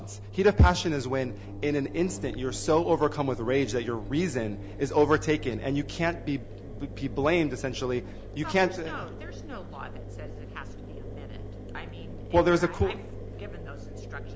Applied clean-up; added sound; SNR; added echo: none; Engine; 10 dB; none.